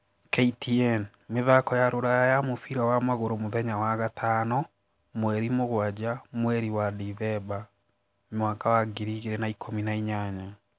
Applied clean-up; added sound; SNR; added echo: none; none; none; none.